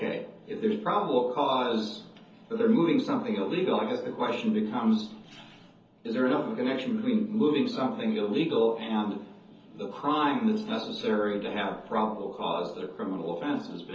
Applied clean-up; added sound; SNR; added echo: none; none; none; reverberation time 0.7 s.